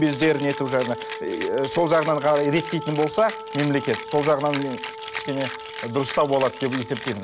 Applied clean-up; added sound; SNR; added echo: none; Wind instrument, woodwind instrument + Rattle (instrument); 9 dB; none.